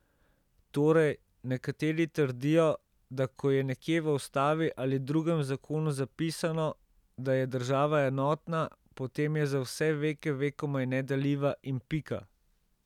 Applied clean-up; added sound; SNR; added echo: none; none; none; none.